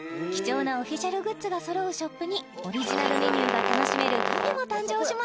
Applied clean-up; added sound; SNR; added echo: none; Brass instrument; -2 dB; none.